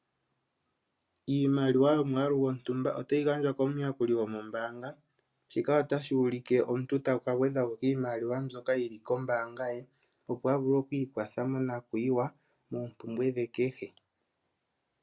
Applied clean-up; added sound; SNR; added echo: none; none; none; none.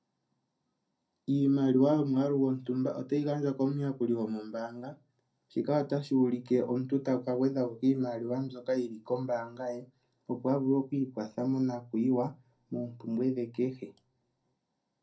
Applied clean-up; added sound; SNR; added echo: none; none; none; reverberation time 0.2 s.